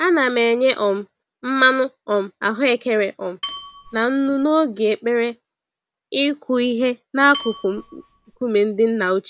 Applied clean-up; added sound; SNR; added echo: none; Dishes, pots, and pans / Glass / Bell; 10 dB; none.